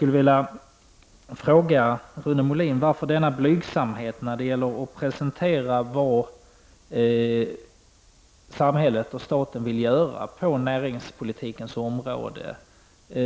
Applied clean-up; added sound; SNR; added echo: none; none; none; none.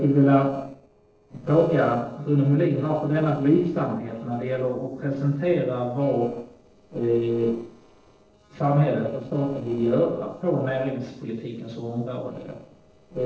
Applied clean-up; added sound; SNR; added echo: neural separator model SepFormer DNS4.